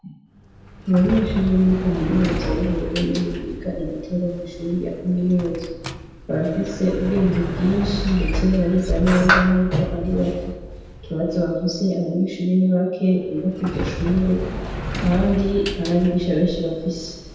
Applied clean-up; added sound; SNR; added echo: none; Sliding door; 7 dB; reverberation time 1.0 s.